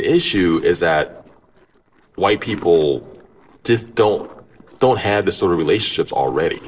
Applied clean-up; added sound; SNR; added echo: neural separator model SepFormer DNS4.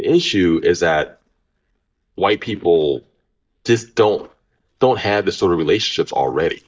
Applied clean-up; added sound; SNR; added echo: neural mask model DeepFilterNet 3.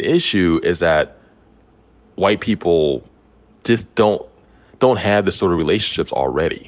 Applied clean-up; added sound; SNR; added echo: none; none; none; none.